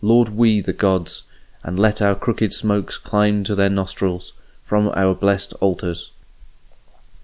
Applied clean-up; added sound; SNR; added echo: none; none; none; none.